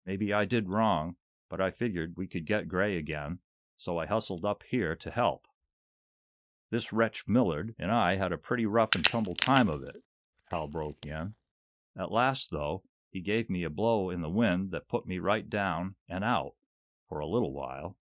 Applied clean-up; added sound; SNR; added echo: neural mask model DeepFilterNet 3.